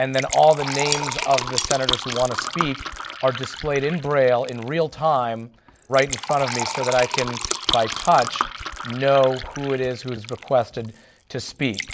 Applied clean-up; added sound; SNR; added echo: none; Fill (with liquid) + Cutlery, silverware; 7 dB; none.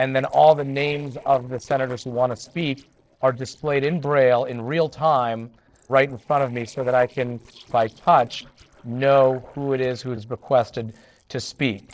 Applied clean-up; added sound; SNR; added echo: neural separator model SepFormer DNS4.